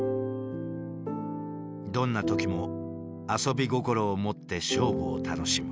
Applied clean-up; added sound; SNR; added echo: none; none; none; none.